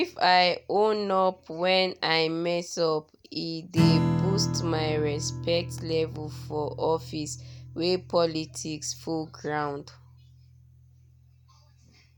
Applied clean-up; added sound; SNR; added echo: none; Strum; 6 dB; none.